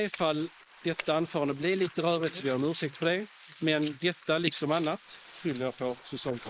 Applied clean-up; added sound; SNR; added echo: neural mask model Resemble Enhance denoiser.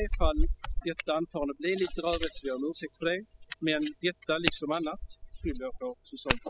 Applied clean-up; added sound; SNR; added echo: classical method spectral subtraction.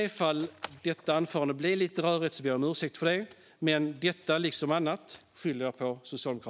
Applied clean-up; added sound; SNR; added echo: none; none; none; none.